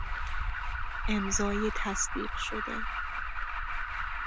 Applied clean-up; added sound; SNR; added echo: none; Alarm; -4 dB; none.